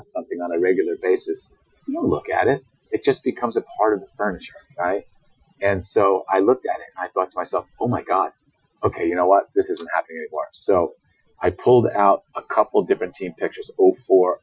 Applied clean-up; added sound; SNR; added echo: classical method Wiener filter.